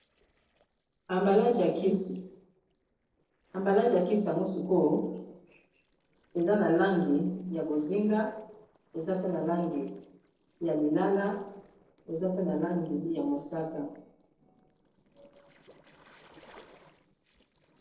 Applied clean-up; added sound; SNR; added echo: neural separator model SepFormer DNS4.